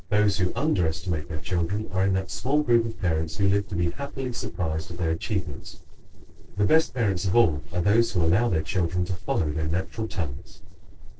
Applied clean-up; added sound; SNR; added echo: neural separator model SepFormer DNS4.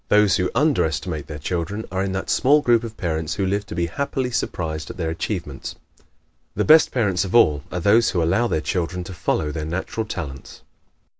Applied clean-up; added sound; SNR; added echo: none; none; none; none.